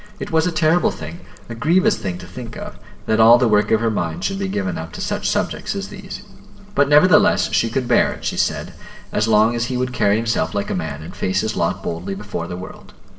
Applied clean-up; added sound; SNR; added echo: none; Trickle, dribble; 16 dB; reverberation time 2.0 s.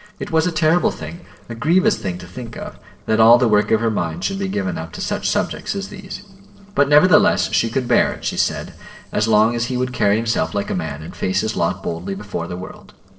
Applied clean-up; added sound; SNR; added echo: neural separator model SepFormer DNS4.